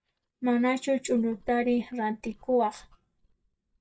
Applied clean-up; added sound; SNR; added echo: neural mask model DeepFilterNet 3.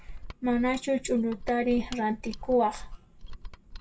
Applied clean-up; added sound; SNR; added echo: none; Mechanisms; 12 dB; reverberation time 0.2 s.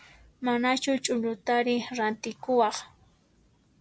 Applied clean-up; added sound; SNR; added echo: none; none; none; none.